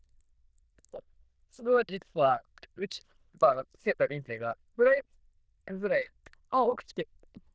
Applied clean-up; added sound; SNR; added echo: neural diffusion model UNIVERSE++.